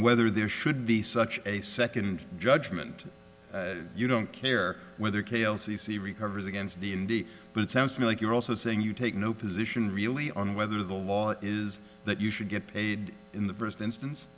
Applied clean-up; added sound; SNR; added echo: none; none; none; none.